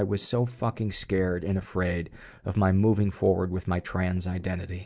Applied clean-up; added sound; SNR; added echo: neural mask model DeepFilterNet 3.